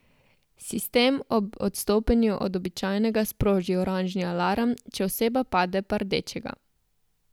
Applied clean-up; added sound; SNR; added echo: none; none; none; none.